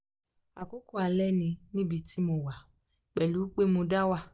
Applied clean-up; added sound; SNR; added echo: none; none; none; none.